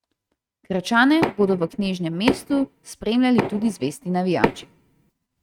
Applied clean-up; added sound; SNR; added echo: neural mask model RNNoise.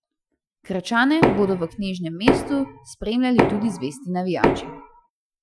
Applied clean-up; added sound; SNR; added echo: classical method Wiener filter.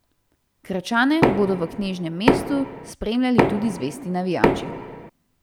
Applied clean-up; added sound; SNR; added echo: none; Knock; -1 dB; none.